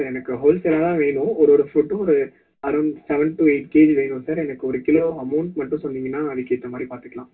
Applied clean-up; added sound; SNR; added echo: none; none; none; reverberation time 0.2 s.